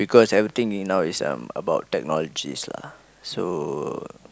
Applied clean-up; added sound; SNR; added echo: none; none; none; none.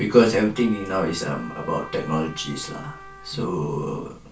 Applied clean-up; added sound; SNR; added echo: none; Trumpet; 18 dB; reverberation time 0.2 s.